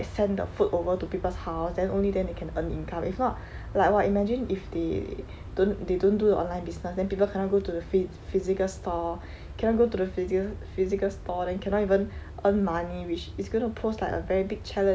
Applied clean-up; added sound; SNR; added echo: none; none; none; none.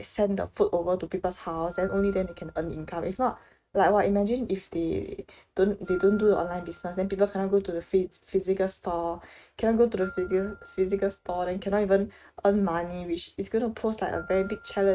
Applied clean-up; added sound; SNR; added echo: neural mask model RNNoise.